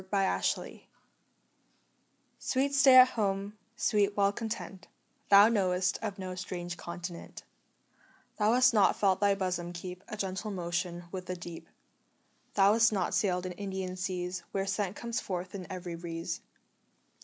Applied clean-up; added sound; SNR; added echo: none; none; none; none.